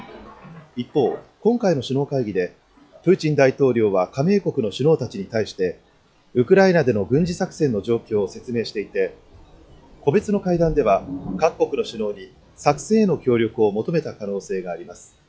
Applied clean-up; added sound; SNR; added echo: classical method log-MMSE.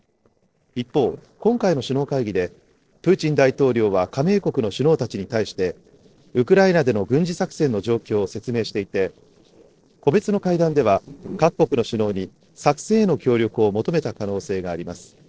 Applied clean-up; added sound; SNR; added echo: neural separator model SepFormer DNS4.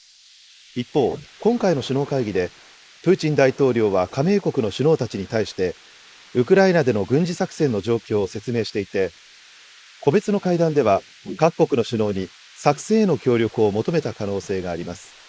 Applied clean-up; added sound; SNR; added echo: neural mask model Resemble Enhance denoiser.